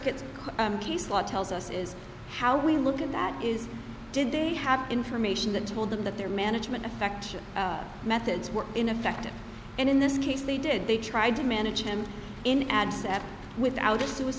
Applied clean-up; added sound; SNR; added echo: none; none; none; none.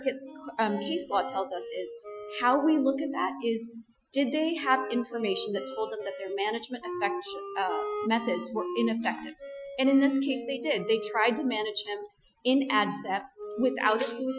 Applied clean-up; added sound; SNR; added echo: classical method Wiener filter.